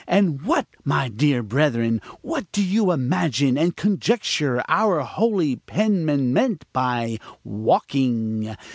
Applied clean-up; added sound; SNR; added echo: none; none; none; none.